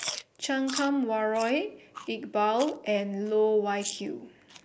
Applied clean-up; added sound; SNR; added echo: neural mask model Resemble Enhance denoiser.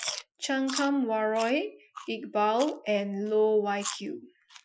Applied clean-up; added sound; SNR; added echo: classical method Wiener filter.